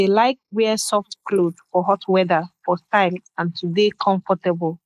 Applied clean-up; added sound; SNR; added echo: neural mask model Resemble Enhance denoiser.